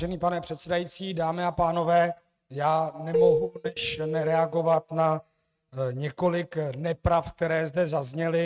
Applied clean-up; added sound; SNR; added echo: neural mask model RNNoise.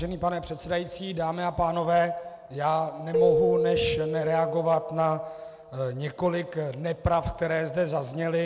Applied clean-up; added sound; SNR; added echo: none; Keyboard (musical); 4 dB; none.